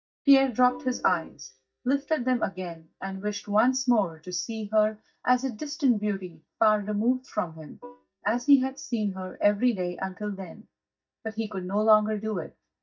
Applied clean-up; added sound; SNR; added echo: neural mask model DeepFilterNet 3.